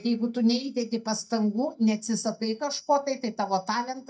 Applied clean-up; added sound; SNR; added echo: neural mask model DeepFilterNet 3.